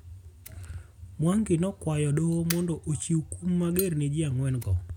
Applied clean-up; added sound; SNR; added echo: none; Fire; 17 dB; none.